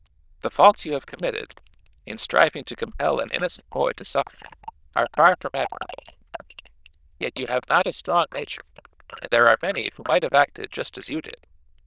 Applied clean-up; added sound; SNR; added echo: neural diffusion model UNIVERSE++.